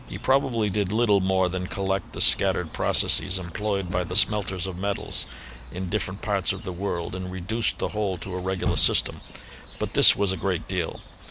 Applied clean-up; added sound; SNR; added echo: none; Chirp, tweet; 13 dB; none.